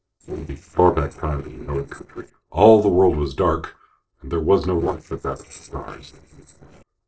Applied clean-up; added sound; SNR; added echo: neural separator model SepFormer DNS4.